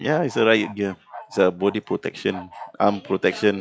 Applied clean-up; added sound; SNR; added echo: classical method log-MMSE.